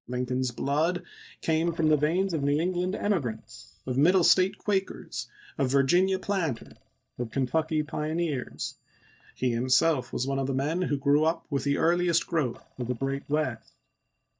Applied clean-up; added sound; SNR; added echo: neural mask model DeepFilterNet 3.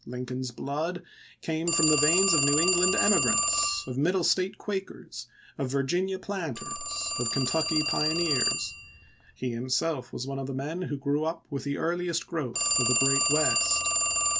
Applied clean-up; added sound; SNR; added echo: none; Telephone; 0 dB; none.